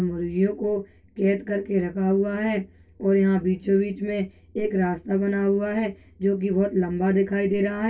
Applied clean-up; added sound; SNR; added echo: none; none; none; reverberation time 0.1 s.